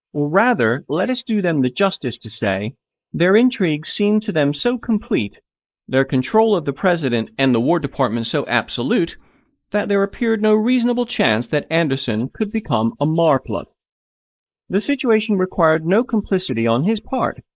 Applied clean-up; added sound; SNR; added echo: neural mask model Resemble Enhance denoiser.